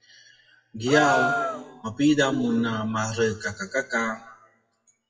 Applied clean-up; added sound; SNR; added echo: classical method WPE with log-MMSE.